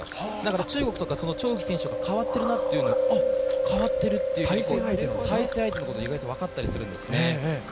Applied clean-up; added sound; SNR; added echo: none; Chewing, mastication; -1 dB; none.